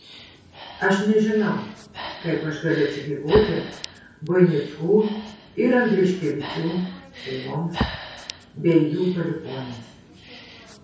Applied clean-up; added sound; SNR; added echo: none; Breathing; 13 dB; reverberation time 0.6 s.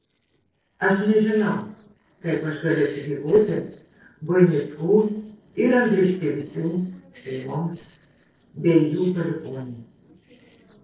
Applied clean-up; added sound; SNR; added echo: neural separator model SepFormer DNS4.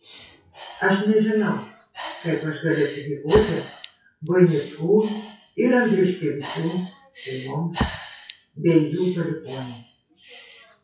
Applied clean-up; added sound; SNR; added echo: classical method WPE with log-MMSE.